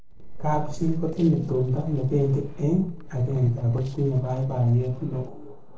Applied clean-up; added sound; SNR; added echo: neural separator model SepFormer DNS4.